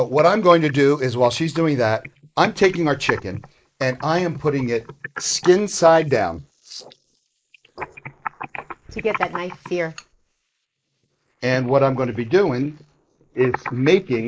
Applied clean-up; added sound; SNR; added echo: neural mask model Resemble Enhance denoiser.